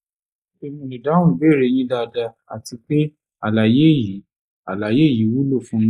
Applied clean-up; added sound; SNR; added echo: neural mask model Resemble Enhance denoiser.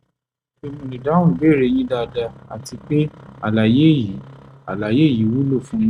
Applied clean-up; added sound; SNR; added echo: neural mask model RNNoise.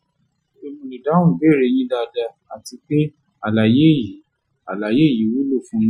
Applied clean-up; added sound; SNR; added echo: classical method Wiener filter.